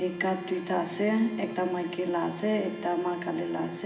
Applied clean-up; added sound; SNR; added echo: none; Wind instrument, woodwind instrument; 12 dB; reverberation time 2.1 s.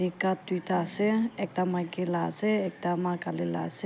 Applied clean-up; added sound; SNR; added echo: none; none; none; none.